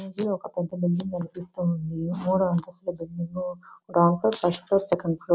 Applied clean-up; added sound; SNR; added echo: none; none; none; none.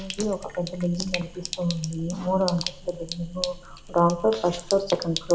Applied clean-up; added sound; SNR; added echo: none; Sink (filling or washing); 10 dB; reverberation time 0.6 s.